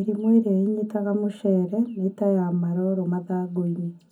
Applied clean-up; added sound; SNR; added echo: none; none; none; reverberation time 0.4 s.